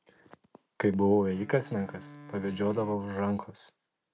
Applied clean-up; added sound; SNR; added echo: none; Wind instrument, woodwind instrument; 20 dB; none.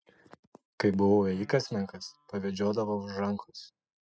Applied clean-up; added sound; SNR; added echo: classical method spectral subtraction.